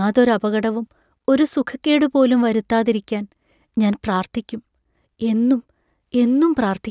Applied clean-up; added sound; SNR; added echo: none; none; none; none.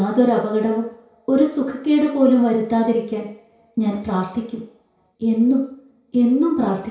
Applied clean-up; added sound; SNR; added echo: none; none; none; reverberation time 0.6 s.